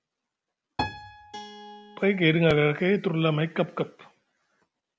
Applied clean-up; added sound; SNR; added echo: none; Piano + Guitar; 13 dB; none.